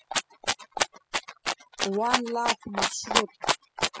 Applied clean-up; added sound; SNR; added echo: classical method spectral subtraction.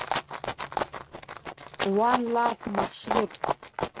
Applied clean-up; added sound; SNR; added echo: neural mask model RNNoise.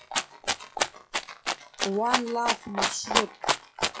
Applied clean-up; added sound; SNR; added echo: classical method log-MMSE.